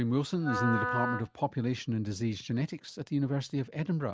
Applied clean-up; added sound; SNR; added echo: none; Wind instrument, woodwind instrument; 5 dB; none.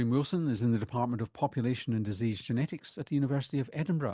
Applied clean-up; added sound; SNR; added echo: none; none; none; none.